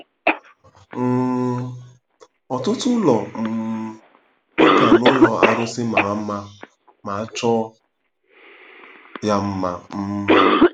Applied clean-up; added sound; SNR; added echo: none; Cough; -2 dB; none.